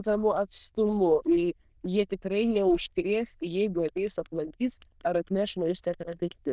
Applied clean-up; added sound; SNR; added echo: neural diffusion model UNIVERSE++.